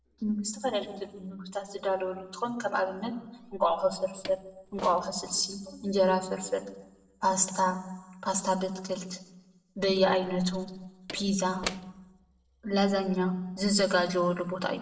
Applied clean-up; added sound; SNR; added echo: neural separator model SepFormer DNS4.